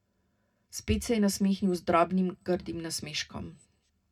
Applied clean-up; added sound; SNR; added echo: none; none; none; reverberation time 0.2 s.